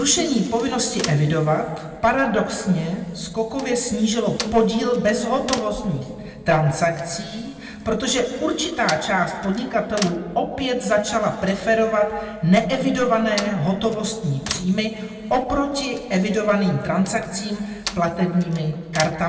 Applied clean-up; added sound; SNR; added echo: none; Slam; 17 dB; reverberation time 2.0 s.